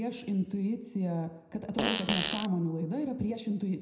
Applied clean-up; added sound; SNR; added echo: none; Fart; -2 dB; reverberation time 0.7 s.